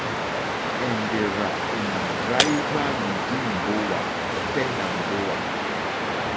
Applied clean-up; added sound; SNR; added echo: none; Waves, surf + Shatter; -4 dB; none.